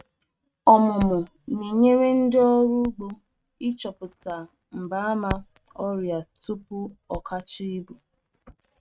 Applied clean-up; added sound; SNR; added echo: neural mask model RNNoise.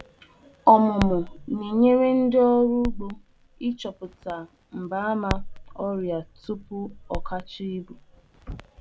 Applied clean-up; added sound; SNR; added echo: none; Crackle; 12 dB; none.